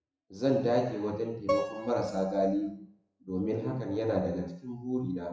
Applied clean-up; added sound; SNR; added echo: classical method WPE with log-MMSE.